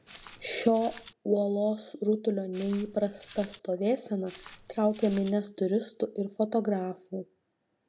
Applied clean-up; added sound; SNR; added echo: none; Walk, footsteps; 18 dB; none.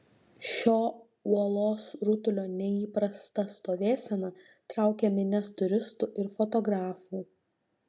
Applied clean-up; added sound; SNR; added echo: none; none; none; none.